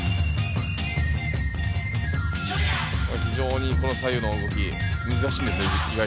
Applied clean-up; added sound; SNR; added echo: none; none; none; none.